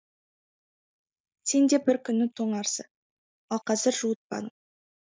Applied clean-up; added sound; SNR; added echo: neural mask model Resemble Enhance denoiser.